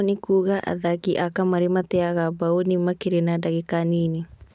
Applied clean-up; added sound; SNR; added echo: none; none; none; none.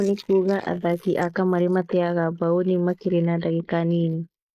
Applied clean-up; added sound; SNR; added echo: neural mask model Resemble Enhance denoiser.